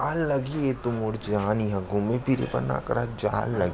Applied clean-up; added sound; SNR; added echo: none; none; none; none.